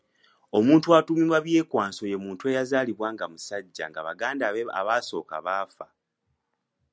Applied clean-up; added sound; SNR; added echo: none; none; none; none.